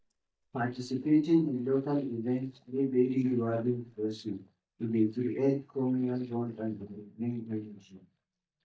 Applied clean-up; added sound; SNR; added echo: neural mask model DeepFilterNet 3.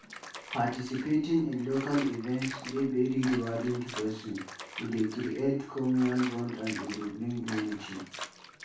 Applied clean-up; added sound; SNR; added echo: none; Bathtub (filling or washing) / Water; 12 dB; reverberation time 0.4 s.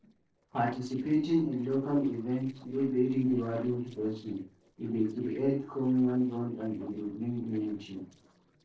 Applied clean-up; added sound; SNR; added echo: neural separator model SepFormer DNS4.